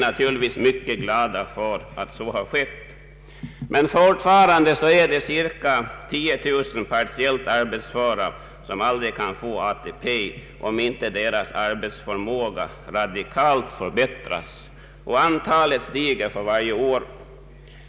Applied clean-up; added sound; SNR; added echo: none; none; none; none.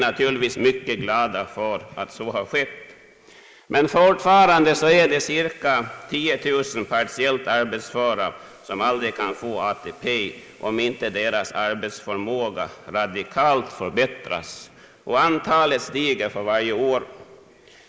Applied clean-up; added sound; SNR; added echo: neural mask model Resemble Enhance denoiser.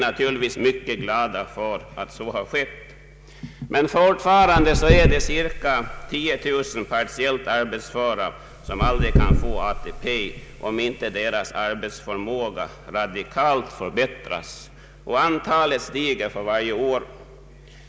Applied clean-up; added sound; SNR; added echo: none; Knock / Wood; 0 dB; none.